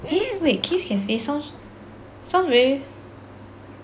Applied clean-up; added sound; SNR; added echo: none; Dog; 14 dB; none.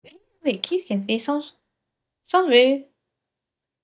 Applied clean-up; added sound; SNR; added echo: neural mask model DeepFilterNet 3.